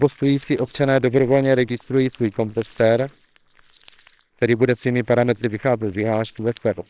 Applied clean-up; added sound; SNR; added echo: neural separator model SepFormer WHAMR!.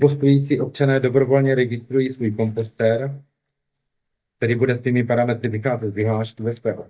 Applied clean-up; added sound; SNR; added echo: neural mask model DeepFilterNet 3.